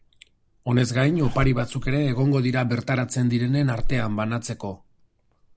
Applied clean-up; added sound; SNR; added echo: none; Zipper (clothing); 8 dB; none.